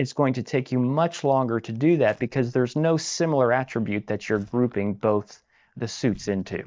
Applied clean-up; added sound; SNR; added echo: neural mask model DeepFilterNet 3.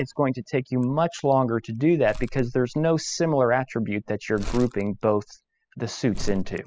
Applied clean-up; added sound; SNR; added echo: classical method spectral subtraction.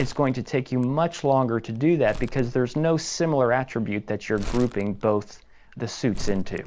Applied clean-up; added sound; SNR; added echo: none; Crumpling, crinkling; 11 dB; none.